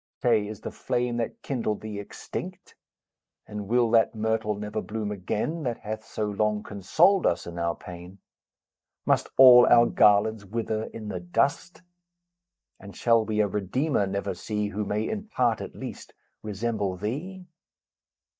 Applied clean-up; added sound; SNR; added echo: neural mask model DeepFilterNet 3.